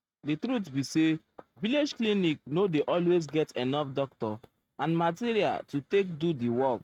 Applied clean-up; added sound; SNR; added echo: neural mask model RNNoise.